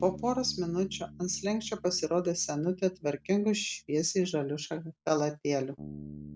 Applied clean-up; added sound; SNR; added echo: none; Bass guitar; 18 dB; none.